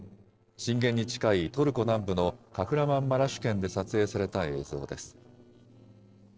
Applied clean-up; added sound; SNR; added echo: neural separator model SepFormer DNS4.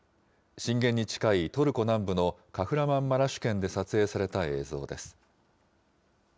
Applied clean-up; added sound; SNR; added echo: none; none; none; none.